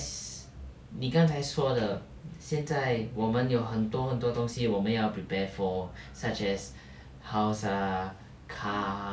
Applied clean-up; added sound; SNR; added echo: none; none; none; none.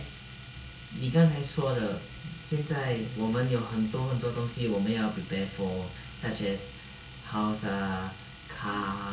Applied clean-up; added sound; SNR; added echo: none; Domestic sounds, home sounds; 14 dB; reverberation time 0.7 s.